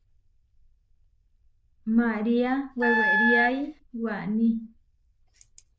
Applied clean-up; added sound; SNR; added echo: neural diffusion model UNIVERSE++.